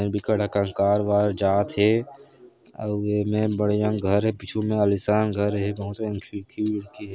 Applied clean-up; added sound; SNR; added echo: none; none; none; none.